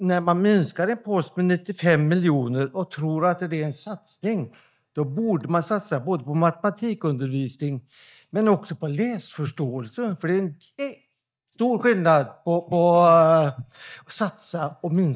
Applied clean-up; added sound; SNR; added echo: neural mask model DeepFilterNet 3.